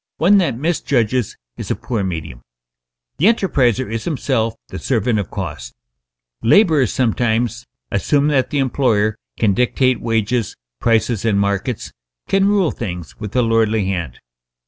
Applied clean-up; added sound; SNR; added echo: none; none; none; none.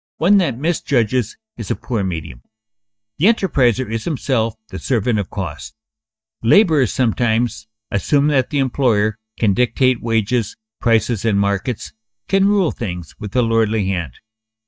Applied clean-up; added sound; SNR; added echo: neural mask model DeepFilterNet 3.